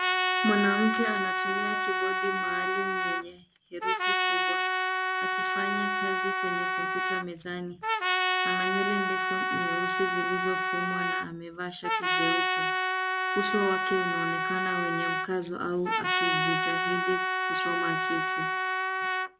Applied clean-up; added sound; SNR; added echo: none; Trumpet; -5 dB; none.